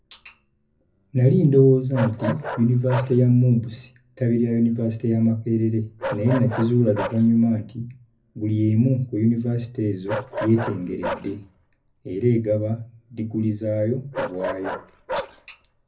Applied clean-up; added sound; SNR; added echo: none; Bark; 13 dB; reverberation time 0.4 s.